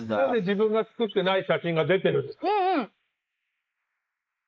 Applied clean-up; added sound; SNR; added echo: neural mask model Resemble Enhance denoiser.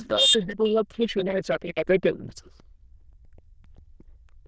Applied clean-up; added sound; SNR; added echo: neural diffusion model UNIVERSE++.